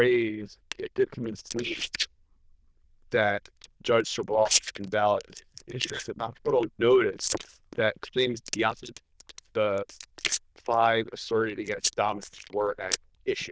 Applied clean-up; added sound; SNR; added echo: neural diffusion model UNIVERSE++.